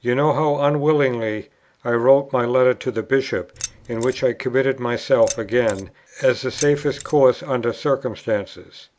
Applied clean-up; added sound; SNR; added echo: none; Keys jangling; 15 dB; none.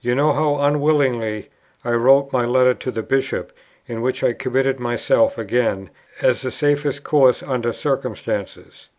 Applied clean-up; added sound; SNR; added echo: none; none; none; none.